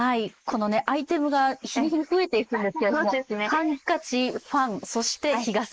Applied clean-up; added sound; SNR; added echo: neural mask model Resemble Enhance denoiser.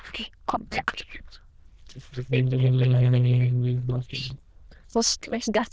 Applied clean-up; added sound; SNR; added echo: neural diffusion model UNIVERSE++.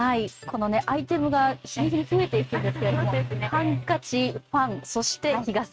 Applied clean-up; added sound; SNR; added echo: neural mask model RNNoise.